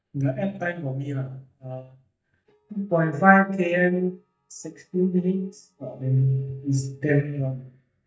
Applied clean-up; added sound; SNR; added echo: neural mask model DeepFilterNet 3.